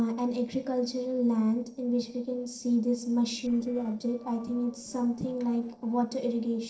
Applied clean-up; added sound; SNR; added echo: neural separator model SepFormer DNS4.